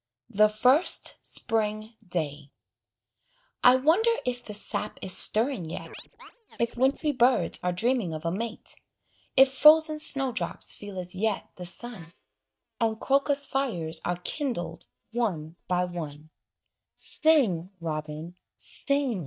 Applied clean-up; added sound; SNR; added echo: neural mask model DeepFilterNet 3.